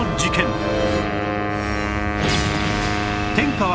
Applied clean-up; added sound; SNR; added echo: none; Wind instrument, woodwind instrument; 2 dB; none.